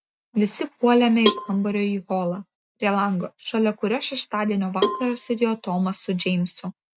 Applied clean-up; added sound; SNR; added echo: neural mask model RNNoise.